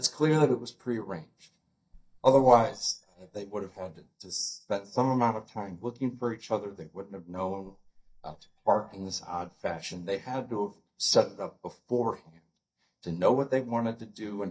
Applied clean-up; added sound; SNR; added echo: neural mask model DeepFilterNet 3.